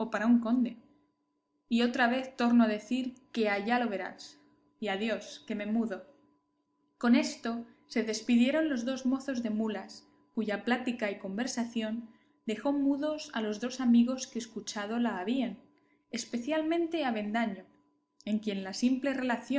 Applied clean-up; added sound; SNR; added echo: none; none; none; none.